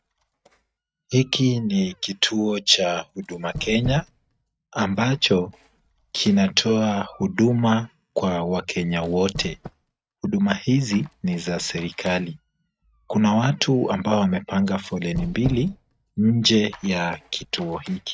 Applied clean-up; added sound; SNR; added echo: neural mask model RNNoise.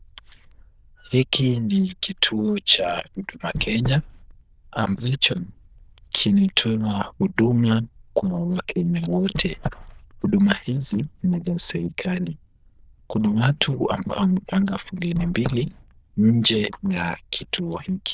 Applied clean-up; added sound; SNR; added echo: neural diffusion model UNIVERSE++.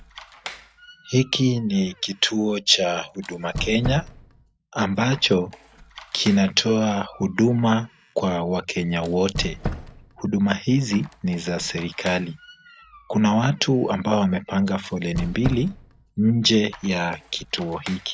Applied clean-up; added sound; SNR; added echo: none; Squeak; 15 dB; none.